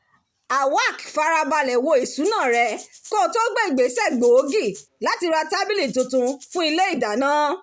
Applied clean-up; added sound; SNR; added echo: none; Rattle (instrument); 20 dB; none.